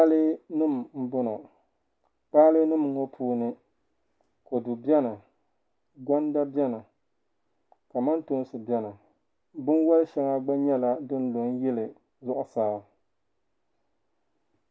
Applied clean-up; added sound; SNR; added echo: none; none; none; none.